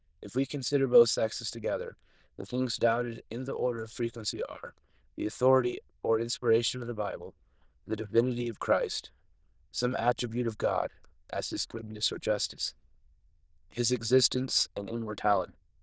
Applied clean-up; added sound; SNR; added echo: neural diffusion model UNIVERSE++.